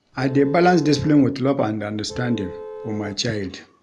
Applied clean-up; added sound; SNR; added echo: none; Vehicle horn, car horn, honking; 15 dB; none.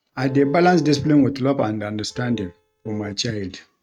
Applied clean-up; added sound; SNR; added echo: neural mask model RNNoise.